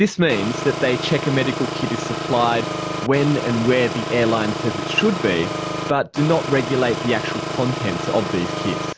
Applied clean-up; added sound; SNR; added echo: none; Engine; 5 dB; none.